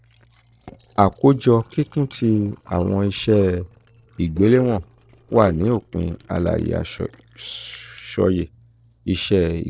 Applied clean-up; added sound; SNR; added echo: neural separator model SepFormer DNS4.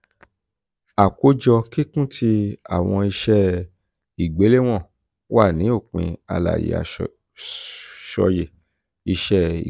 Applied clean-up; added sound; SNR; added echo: none; none; none; none.